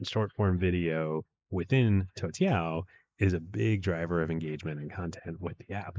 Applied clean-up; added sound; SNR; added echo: neural mask model Resemble Enhance denoiser.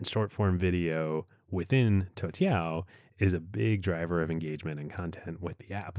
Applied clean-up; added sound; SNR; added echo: none; none; none; none.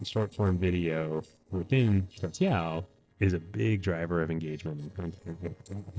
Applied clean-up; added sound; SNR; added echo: neural separator model SepFormer DNS4.